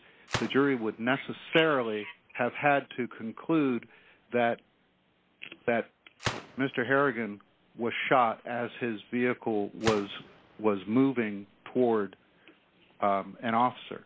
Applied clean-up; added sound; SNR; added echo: none; Gunshot, gunfire; 15 dB; none.